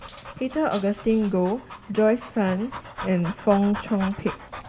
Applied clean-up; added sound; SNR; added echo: none; Dog; 14 dB; none.